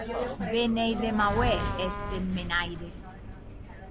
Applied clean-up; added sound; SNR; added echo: none; Trumpet + Wind; 5 dB; none.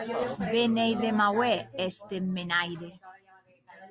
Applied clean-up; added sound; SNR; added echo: none; none; none; none.